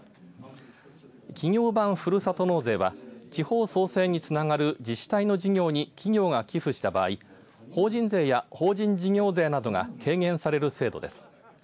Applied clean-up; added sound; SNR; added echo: none; none; none; none.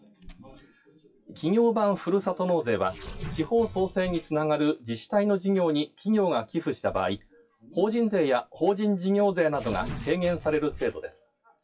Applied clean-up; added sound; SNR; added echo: classical method WPE with log-MMSE.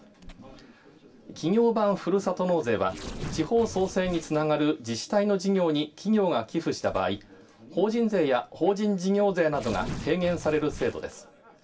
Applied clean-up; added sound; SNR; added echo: none; Tearing; 17 dB; reverberation time 0.2 s.